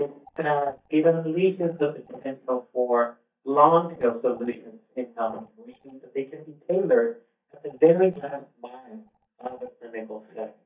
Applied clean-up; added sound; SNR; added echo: neural mask model DeepFilterNet 3.